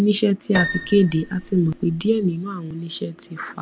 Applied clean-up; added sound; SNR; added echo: none; Piano; 9 dB; none.